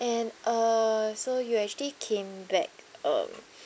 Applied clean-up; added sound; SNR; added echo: none; none; none; none.